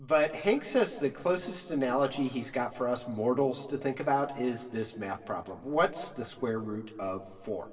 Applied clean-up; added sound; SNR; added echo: none; none; none; reverberation time 1.6 s.